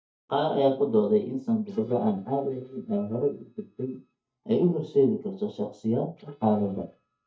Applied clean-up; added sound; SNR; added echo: neural mask model DeepFilterNet 3.